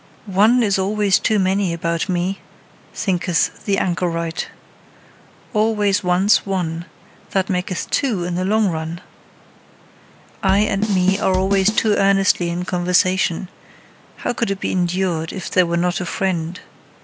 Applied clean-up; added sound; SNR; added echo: none; Drum kit; 6 dB; none.